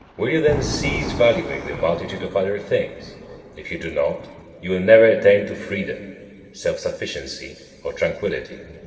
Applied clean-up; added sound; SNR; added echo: none; Thunder; 13 dB; reverberation time 2.7 s.